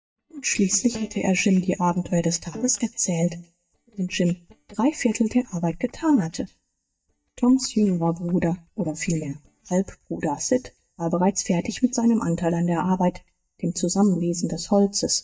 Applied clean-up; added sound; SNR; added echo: neural mask model DeepFilterNet 3.